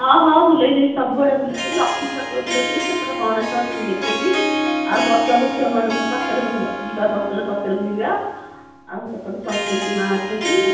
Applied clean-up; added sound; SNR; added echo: none; Harp; 6 dB; reverberation time 0.9 s.